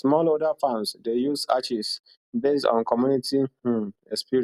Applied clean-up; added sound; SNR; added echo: none; none; none; none.